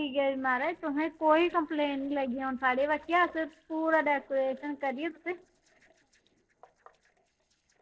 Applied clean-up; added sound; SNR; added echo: neural separator model SepFormer DNS4.